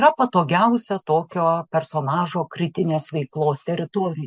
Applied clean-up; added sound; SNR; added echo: none; none; none; none.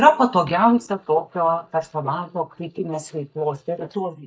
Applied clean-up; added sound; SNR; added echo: neural mask model DeepFilterNet 3.